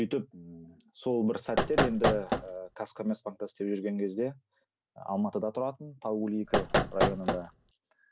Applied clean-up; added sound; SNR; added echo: none; Knock; -4 dB; none.